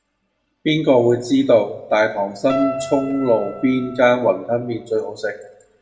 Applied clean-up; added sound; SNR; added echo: none; Keyboard (musical); 8 dB; reverberation time 0.5 s.